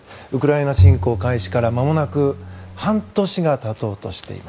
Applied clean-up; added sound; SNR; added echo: none; Bowed string instrument; -1 dB; none.